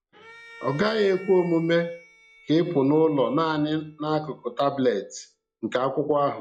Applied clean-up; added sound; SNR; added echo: classical method log-MMSE.